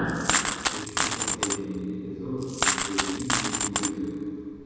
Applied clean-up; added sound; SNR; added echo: none; Coin (dropping); -3 dB; reverberation time 2.1 s.